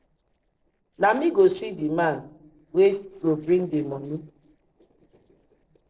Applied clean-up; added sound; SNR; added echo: neural separator model SepFormer DNS4.